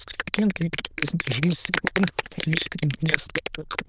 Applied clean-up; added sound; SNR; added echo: neural diffusion model UNIVERSE++.